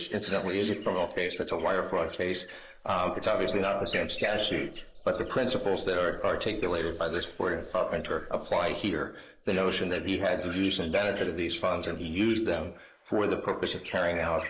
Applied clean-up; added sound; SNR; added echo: neural mask model Resemble Enhance denoiser.